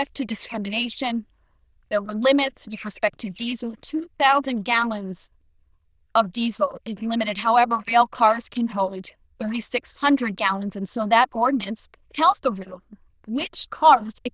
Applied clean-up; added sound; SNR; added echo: neural diffusion model UNIVERSE++.